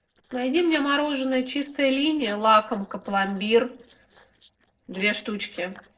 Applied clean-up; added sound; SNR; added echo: neural separator model SepFormer DNS4.